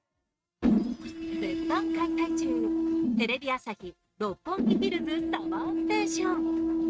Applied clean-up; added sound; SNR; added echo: neural mask model RNNoise.